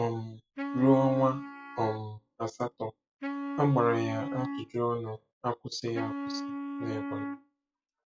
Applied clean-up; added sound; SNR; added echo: classical method log-MMSE.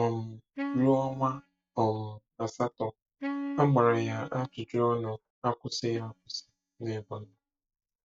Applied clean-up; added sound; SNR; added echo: neural mask model DeepFilterNet 3.